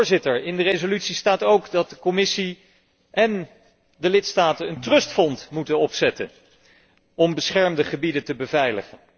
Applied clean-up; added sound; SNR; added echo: neural separator model SepFormer DNS4.